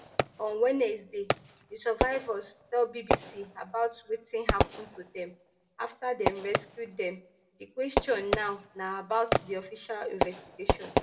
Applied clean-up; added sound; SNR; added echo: none; Fireworks; 0 dB; reverberation time 0.4 s.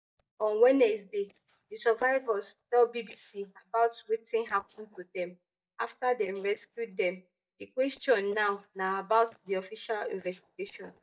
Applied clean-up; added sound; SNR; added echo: neural mask model DeepFilterNet 3.